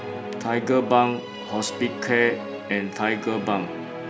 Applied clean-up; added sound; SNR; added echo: none; Musical instrument; 9 dB; none.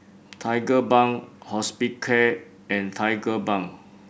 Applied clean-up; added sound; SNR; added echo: none; none; none; none.